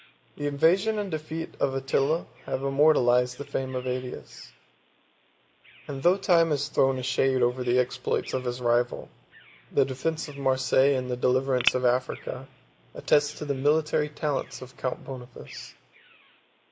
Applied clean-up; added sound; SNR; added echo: none; Bird vocalization, bird call, bird song; 18 dB; none.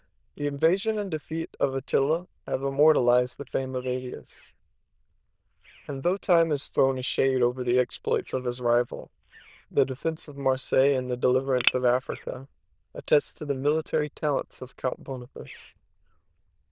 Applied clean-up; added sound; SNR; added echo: neural diffusion model UNIVERSE++.